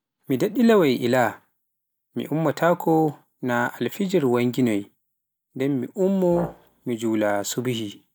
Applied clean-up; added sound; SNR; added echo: neural mask model DeepFilterNet 3.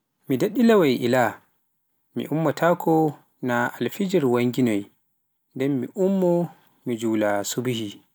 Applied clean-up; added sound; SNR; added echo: none; none; none; none.